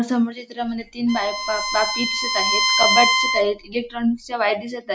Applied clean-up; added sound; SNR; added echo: none; Bowed string instrument; -1 dB; none.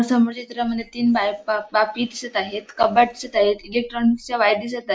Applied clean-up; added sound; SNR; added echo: neural mask model Resemble Enhance denoiser.